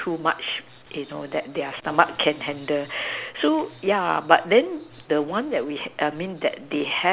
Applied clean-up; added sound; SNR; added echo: none; none; none; none.